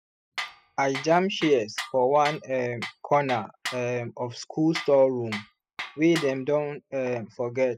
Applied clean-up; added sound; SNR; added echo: classical method spectral subtraction.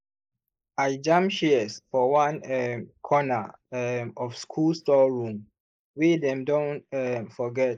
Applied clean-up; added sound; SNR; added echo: neural mask model Resemble Enhance denoiser.